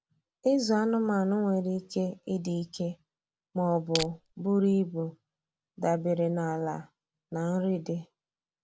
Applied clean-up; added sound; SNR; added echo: none; Crushing; 5 dB; none.